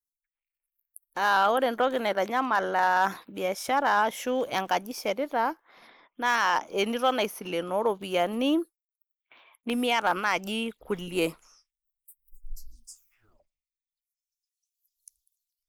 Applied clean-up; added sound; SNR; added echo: neural mask model Resemble Enhance denoiser.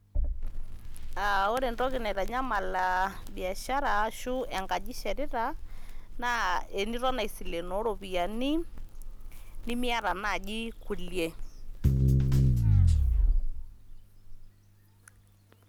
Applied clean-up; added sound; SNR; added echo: none; Crackle; -3 dB; none.